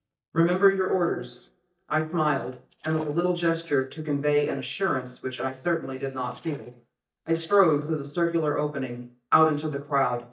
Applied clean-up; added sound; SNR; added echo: neural mask model DeepFilterNet 3.